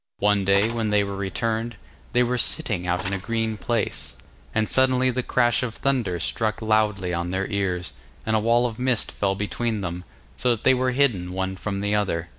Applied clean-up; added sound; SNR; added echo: none; Mechanisms; 15 dB; none.